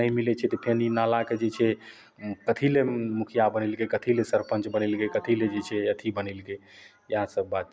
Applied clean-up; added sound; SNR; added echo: none; none; none; none.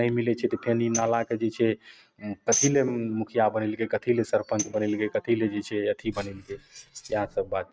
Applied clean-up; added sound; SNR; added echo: neural mask model RNNoise.